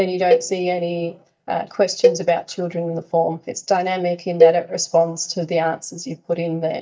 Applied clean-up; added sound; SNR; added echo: neural mask model DeepFilterNet 3.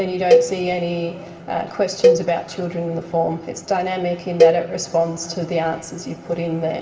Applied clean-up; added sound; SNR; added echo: none; Cowbell; -1 dB; reverberation time 2.3 s.